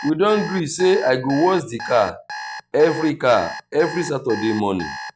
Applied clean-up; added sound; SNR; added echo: none; Alarm; 13 dB; none.